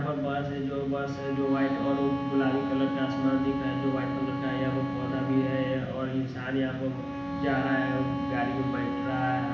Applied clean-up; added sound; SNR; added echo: none; Bowed string instrument; 3 dB; reverberation time 0.8 s.